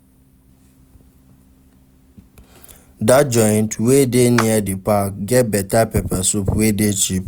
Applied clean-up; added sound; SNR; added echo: none; Clapping; 13 dB; none.